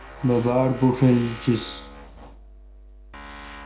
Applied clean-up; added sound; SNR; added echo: none; Tools; 16 dB; reverberation time 0.5 s.